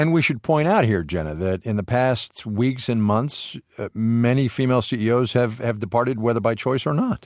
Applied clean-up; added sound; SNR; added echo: none; none; none; none.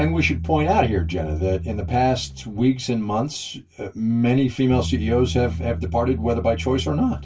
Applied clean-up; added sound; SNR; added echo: none; Bass guitar; 8 dB; reverberation time 0.1 s.